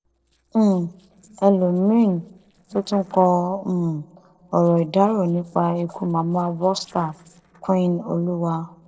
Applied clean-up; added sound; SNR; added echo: neural separator model SepFormer DNS4.